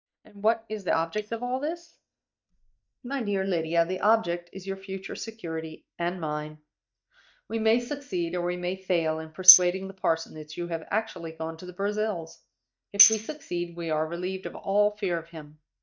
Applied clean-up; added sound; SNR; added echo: neural mask model DeepFilterNet 3.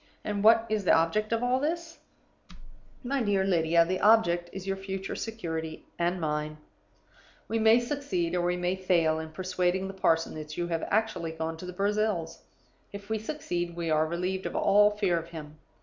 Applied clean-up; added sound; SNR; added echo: none; none; none; none.